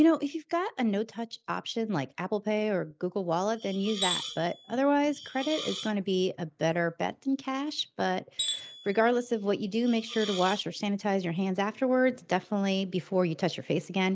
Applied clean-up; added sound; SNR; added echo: none; Tools + Hiss; 11 dB; none.